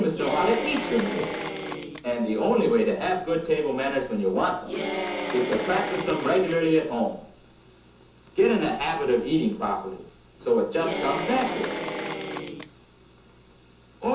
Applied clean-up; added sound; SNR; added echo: none; Applause / Cheering; 6 dB; reverberation time 0.6 s.